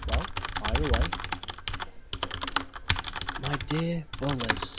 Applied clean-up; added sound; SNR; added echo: none; Typing; -4 dB; none.